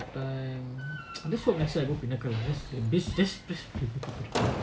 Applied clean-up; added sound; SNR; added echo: none; Slam; 8 dB; none.